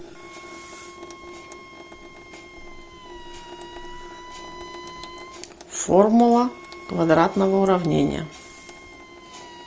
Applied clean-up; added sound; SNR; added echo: none; Wind instrument, woodwind instrument + Sink (filling or washing) / Water tap, faucet; 17 dB; none.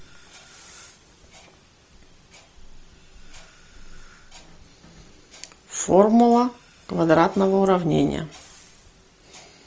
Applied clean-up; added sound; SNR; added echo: none; none; none; none.